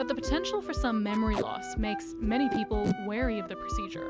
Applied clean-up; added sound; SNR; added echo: none; Packing tape, duct tape + Wind instrument, woodwind instrument; 6 dB; none.